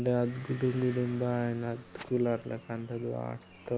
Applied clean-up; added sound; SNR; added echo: none; Motor vehicle (road) / Engine; 19 dB; none.